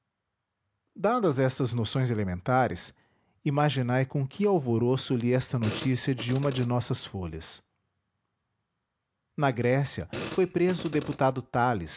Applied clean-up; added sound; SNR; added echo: none; Fart; 12 dB; none.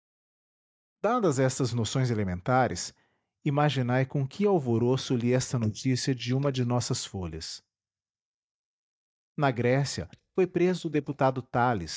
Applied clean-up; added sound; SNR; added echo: neural mask model DeepFilterNet 3.